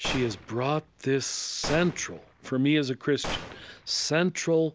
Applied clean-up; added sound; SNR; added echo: none; Gunshot, gunfire; 12 dB; none.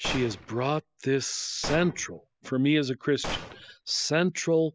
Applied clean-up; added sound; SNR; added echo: classical method spectral subtraction.